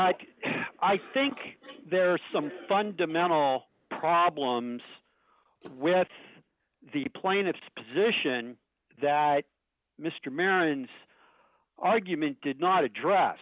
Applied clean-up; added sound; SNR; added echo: none; none; none; none.